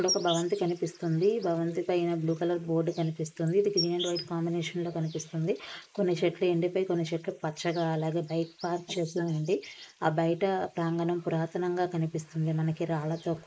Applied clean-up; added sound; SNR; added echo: neural mask model Resemble Enhance denoiser.